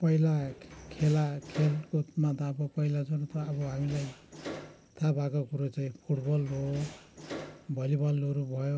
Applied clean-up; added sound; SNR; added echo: none; Door; 15 dB; none.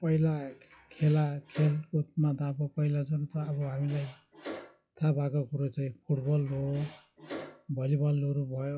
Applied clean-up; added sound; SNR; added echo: classical method log-MMSE.